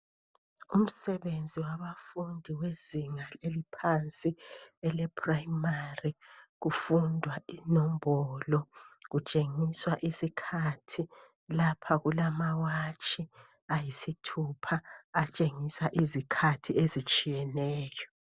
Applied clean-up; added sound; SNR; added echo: none; none; none; none.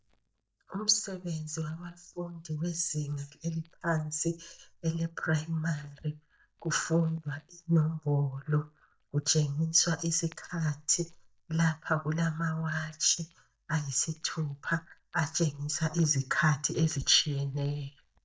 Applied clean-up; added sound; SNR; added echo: neural mask model DeepFilterNet 3.